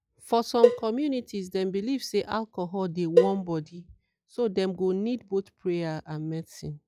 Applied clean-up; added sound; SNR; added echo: classical method log-MMSE.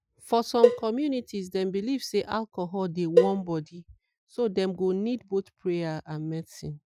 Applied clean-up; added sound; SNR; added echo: classical method Wiener filter.